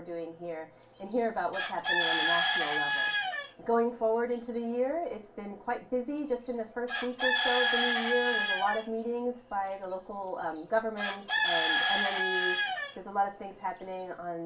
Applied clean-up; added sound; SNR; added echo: none; Bird / Chicken, rooster; -1 dB; reverberation time 0.3 s.